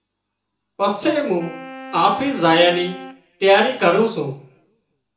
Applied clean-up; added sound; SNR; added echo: none; Wind instrument, woodwind instrument; 18 dB; reverberation time 0.7 s.